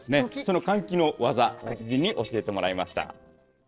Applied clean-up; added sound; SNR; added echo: neural separator model SepFormer DNS4.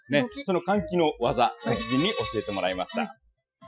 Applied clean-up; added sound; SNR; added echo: classical method Wiener filter.